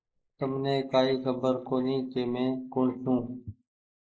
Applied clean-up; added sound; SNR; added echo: neural mask model Resemble Enhance denoiser.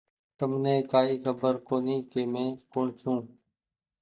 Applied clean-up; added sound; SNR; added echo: neural mask model DeepFilterNet 3.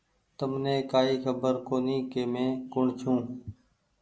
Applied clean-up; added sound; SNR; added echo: none; none; none; none.